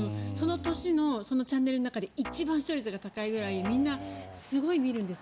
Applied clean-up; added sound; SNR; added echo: none; Guitar; 16 dB; none.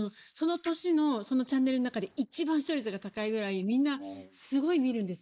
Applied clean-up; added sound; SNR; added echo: neural mask model Resemble Enhance denoiser.